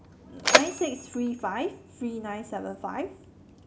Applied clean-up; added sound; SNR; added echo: none; Mechanisms; -2 dB; none.